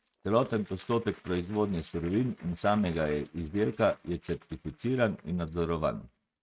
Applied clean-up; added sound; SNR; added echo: neural mask model RNNoise.